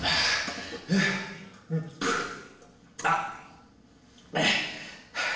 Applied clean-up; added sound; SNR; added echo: none; none; none; reverberation time 0.9 s.